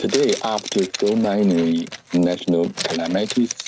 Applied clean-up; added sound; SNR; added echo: neural mask model RNNoise.